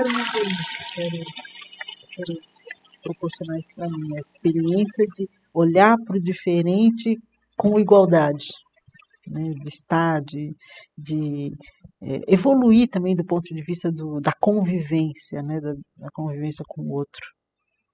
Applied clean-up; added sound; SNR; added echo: classical method spectral subtraction.